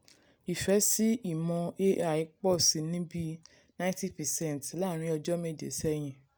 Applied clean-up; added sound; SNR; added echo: none; none; none; none.